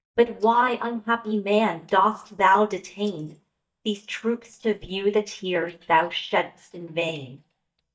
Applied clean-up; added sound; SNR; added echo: neural mask model DeepFilterNet 3.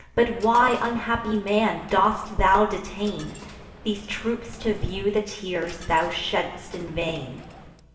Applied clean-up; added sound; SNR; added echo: none; Coin (dropping); 19 dB; reverberation time 1.0 s.